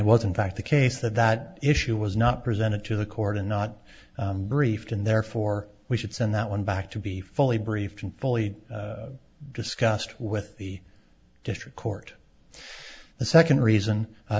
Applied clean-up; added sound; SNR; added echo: none; none; none; none.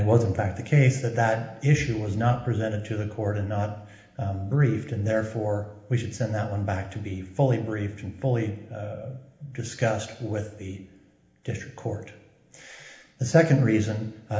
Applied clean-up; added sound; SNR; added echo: none; none; none; reverberation time 1.0 s.